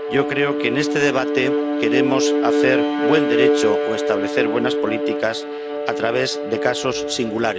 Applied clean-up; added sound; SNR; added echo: none; Bowed string instrument; -1 dB; none.